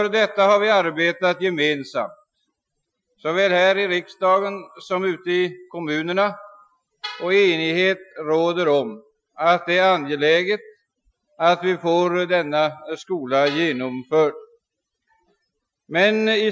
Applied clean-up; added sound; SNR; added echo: classical method Wiener filter.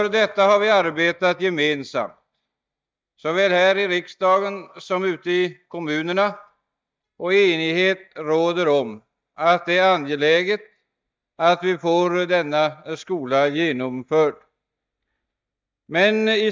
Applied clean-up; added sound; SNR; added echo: neural mask model DeepFilterNet 3.